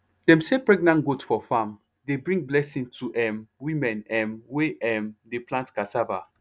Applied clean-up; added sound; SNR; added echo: none; none; none; none.